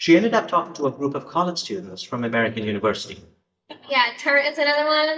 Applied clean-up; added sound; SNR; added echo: neural mask model DeepFilterNet 3.